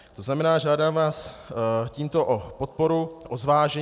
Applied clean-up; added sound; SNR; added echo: none; none; none; none.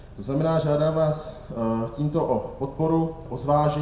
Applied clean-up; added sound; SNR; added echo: none; Idling / Accelerating, revving, vroom / Car; 19 dB; reverberation time 0.5 s.